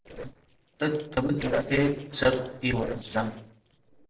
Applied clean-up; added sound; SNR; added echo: neural separator model SepFormer DNS4.